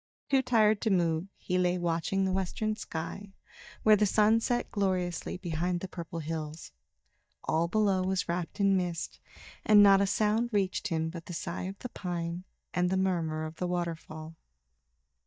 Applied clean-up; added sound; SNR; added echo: neural mask model DeepFilterNet 3.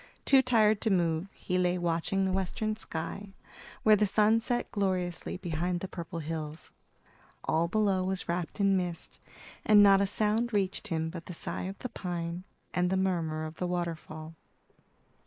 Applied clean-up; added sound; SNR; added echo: neural mask model Resemble Enhance denoiser.